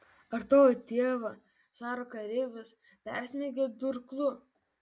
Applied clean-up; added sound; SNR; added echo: none; none; none; none.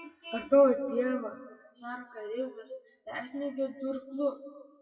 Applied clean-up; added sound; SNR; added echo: classical method WPE with log-MMSE.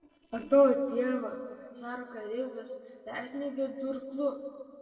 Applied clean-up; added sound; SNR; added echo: neural separator model SepFormer DNS4.